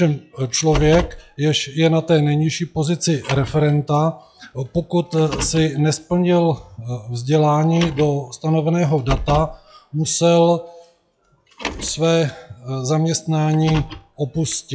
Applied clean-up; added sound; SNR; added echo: classical method log-MMSE.